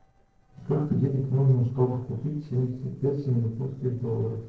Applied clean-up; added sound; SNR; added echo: neural separator model SepFormer DNS4.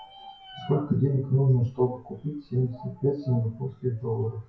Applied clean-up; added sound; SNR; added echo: classical method WPE with log-MMSE.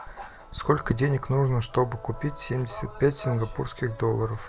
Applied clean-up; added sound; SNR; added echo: none; none; none; none.